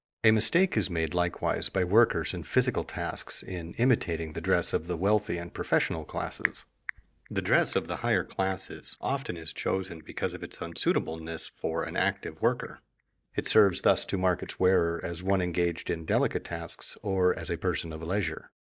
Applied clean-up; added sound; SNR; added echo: neural mask model DeepFilterNet 3.